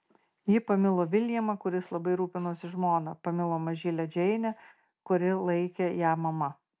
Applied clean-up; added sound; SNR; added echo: none; none; none; none.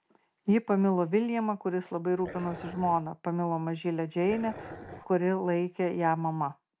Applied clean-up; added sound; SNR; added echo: none; Dog; 14 dB; none.